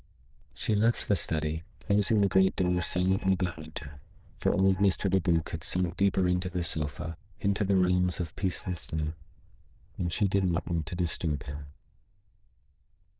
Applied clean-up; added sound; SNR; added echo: neural diffusion model UNIVERSE++.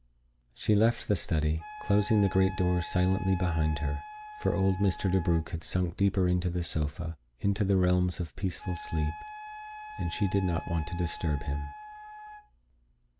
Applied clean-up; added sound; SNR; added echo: none; Wind instrument, woodwind instrument; 16 dB; none.